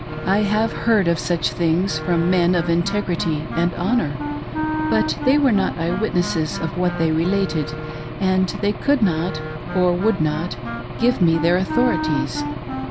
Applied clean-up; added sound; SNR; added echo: none; Wind instrument, woodwind instrument + Engine / Aircraft; 6 dB; none.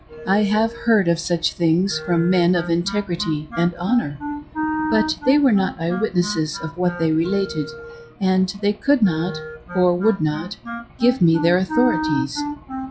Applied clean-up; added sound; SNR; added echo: classical method log-MMSE.